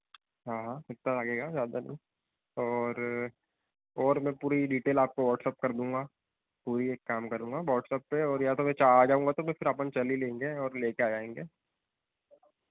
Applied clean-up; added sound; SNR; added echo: none; none; none; none.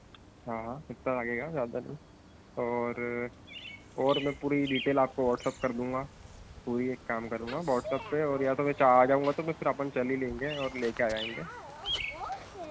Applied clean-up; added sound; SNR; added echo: none; Bird vocalization, bird call, bird song; 13 dB; none.